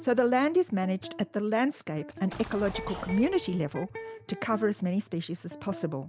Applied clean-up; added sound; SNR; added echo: none; Explosion + Electric guitar; 14 dB; none.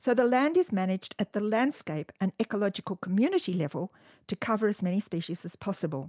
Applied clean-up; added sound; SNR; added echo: none; none; none; none.